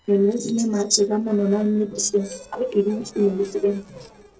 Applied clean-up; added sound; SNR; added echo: neural separator model SepFormer DNS4.